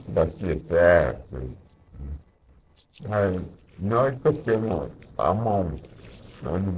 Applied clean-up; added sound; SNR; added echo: neural separator model SepFormer DNS4.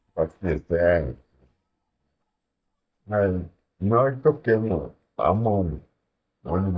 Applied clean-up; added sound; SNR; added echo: neural mask model DeepFilterNet 3.